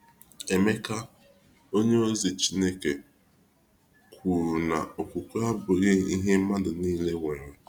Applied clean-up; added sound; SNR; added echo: none; none; none; none.